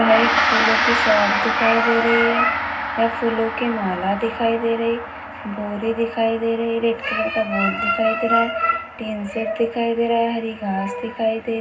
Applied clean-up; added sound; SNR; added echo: none; Gong; 4 dB; reverberation time 0.4 s.